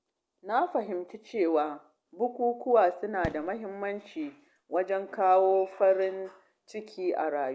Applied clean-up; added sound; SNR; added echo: none; Fireworks; 20 dB; none.